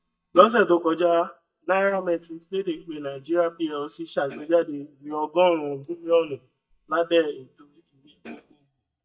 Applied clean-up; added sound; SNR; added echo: neural mask model DeepFilterNet 3.